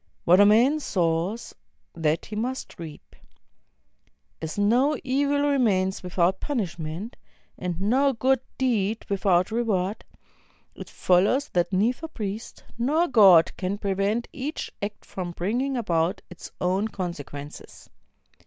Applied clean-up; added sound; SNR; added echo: none; none; none; none.